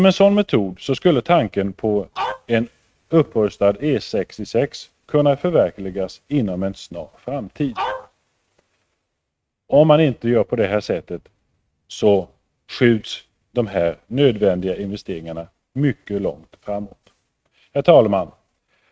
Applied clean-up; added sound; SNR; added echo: neural mask model RNNoise.